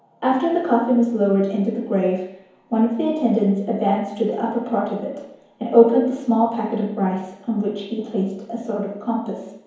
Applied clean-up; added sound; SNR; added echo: none; none; none; reverberation time 1.0 s.